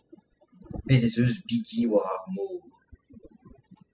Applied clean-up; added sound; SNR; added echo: classical method spectral subtraction.